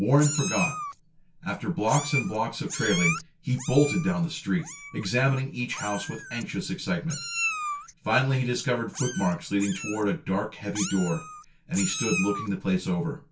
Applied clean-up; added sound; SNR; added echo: none; Meow; 8 dB; reverberation time 0.2 s.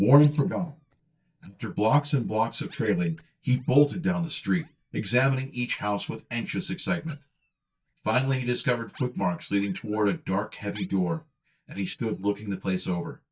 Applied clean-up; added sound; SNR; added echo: neural mask model DeepFilterNet 3.